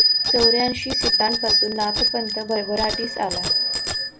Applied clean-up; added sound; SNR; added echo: none; Bicycle bell; -4 dB; none.